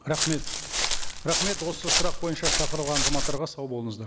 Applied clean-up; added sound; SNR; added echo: none; Walk, footsteps; -5 dB; none.